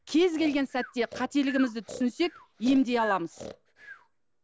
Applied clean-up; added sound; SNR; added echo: none; Breathing; 15 dB; none.